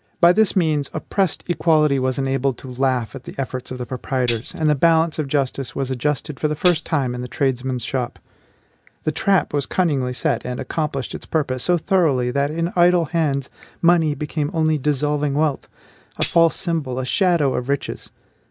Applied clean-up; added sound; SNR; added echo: none; Tambourine; 15 dB; none.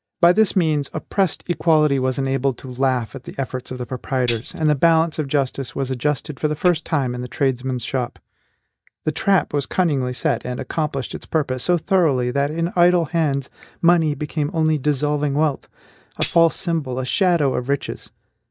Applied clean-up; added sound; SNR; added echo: neural mask model DeepFilterNet 3.